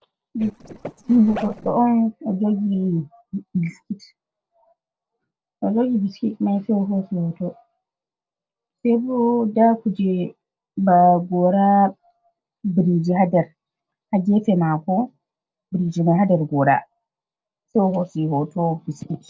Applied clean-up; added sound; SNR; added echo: neural separator model SepFormer DNS4.